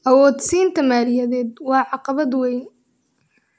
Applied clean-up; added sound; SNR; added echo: none; none; none; none.